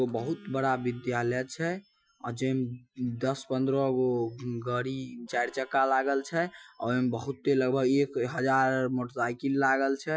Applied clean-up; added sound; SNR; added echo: classical method Wiener filter.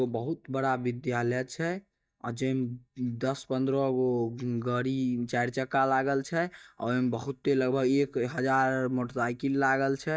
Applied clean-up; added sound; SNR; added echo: neural mask model DeepFilterNet 3.